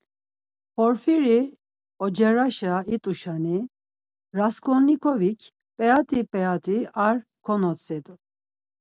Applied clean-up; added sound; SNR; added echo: none; none; none; none.